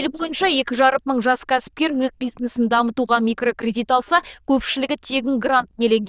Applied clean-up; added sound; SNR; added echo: neural diffusion model UNIVERSE++.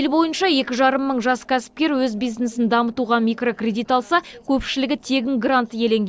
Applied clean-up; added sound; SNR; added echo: neural separator model SepFormer DNS4.